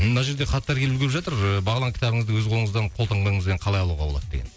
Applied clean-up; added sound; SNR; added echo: none; none; none; none.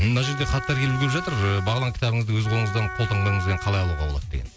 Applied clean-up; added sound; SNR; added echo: none; Wind instrument, woodwind instrument; 11 dB; none.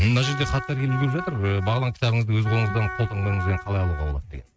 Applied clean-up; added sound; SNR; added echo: neural mask model RNNoise.